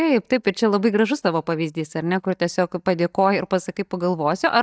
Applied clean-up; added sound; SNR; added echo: neural mask model DeepFilterNet 3.